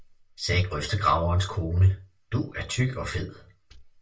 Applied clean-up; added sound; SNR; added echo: none; none; none; reverberation time 0.2 s.